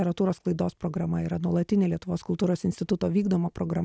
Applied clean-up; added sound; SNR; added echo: none; none; none; none.